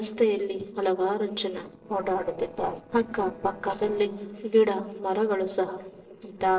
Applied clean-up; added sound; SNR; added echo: neural separator model SepFormer DNS4.